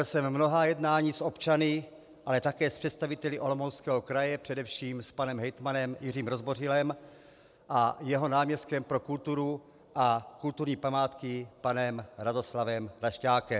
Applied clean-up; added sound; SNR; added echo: none; none; none; none.